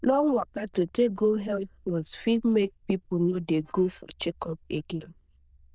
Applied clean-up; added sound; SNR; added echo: neural diffusion model UNIVERSE++.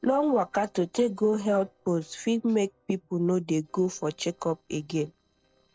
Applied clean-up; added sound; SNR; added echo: neural separator model SepFormer DNS4.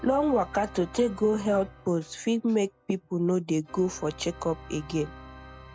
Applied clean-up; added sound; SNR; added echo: none; Organ; 19 dB; none.